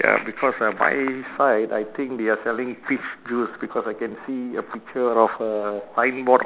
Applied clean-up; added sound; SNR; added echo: none; none; none; none.